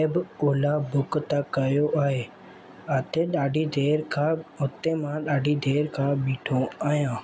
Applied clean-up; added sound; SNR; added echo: none; none; none; none.